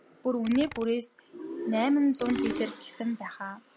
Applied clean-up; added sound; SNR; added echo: none; Computer keyboard; 19 dB; none.